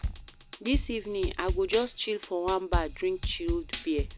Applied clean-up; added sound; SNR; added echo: none; Drum kit; 4 dB; none.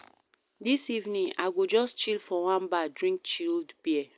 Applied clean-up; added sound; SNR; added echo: none; none; none; none.